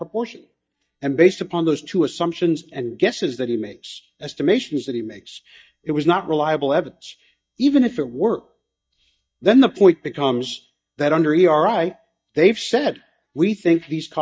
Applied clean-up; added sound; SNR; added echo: neural mask model DeepFilterNet 3.